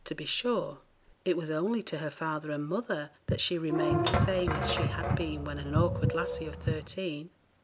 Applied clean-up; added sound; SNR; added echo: none; Bass guitar + Squeak / Thump, thud; -3 dB; none.